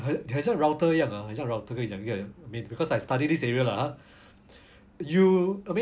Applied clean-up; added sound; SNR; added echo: none; none; none; none.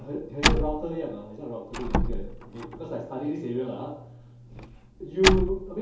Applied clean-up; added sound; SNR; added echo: none; Slam; -1 dB; reverberation time 2.4 s.